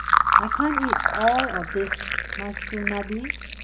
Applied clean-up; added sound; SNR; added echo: none; Fill (with liquid); -4 dB; reverberation time 2.7 s.